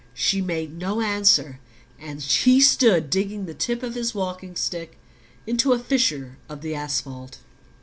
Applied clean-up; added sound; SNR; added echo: none; none; none; none.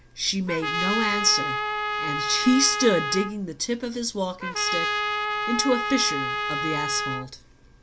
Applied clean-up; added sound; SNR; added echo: none; Trumpet; 1 dB; none.